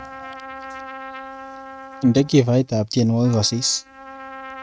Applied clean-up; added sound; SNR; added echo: neural mask model RNNoise.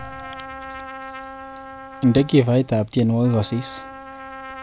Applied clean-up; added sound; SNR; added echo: none; Trumpet; 15 dB; none.